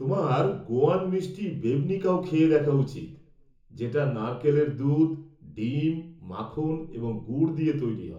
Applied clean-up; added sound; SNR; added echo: none; none; none; reverberation time 0.6 s.